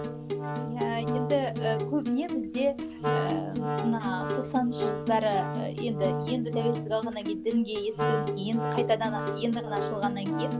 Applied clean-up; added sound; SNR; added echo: none; Acoustic guitar + Wind instrument, woodwind instrument; 0 dB; none.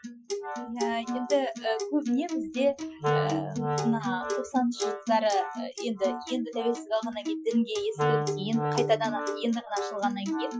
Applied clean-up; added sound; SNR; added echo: classical method Wiener filter.